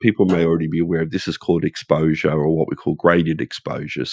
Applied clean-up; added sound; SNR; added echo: classical method Wiener filter.